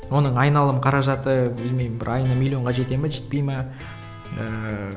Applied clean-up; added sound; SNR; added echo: none; none; none; none.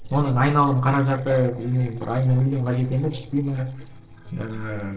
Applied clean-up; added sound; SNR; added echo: neural separator model SepFormer DNS4.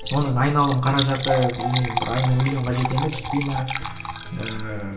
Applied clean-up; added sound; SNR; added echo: none; Liquid; 7 dB; reverberation time 0.3 s.